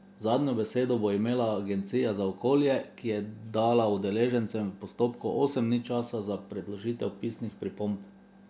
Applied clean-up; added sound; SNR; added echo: none; none; none; none.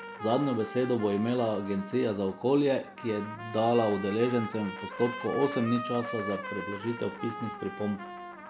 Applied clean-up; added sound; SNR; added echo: none; Trumpet; 11 dB; none.